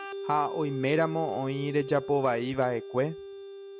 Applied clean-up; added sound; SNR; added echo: none; Organ; 9 dB; none.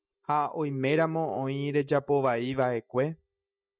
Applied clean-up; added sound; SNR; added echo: neural mask model DeepFilterNet 3.